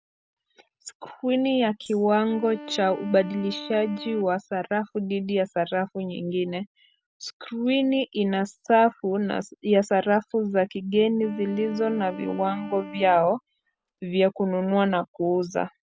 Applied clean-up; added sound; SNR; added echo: none; Wind instrument, woodwind instrument + Tambourine; 17 dB; none.